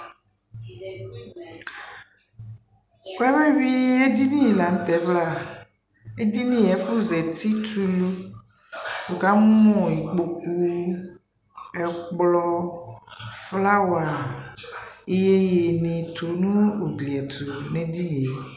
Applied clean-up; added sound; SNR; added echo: none; none; none; none.